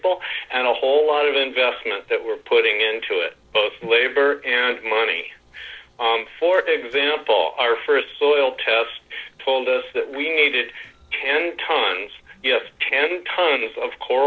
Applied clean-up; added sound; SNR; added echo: none; none; none; none.